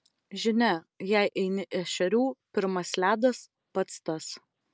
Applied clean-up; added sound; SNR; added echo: none; none; none; none.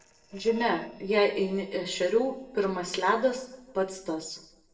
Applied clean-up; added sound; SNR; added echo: neural separator model SepFormer DNS4.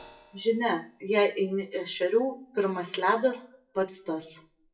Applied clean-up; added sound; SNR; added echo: classical method WPE with log-MMSE.